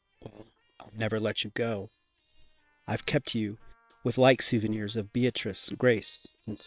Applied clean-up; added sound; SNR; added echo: neural separator model SepFormer WHAM!.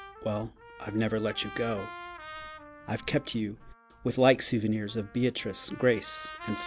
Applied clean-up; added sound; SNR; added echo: none; Trumpet; 15 dB; none.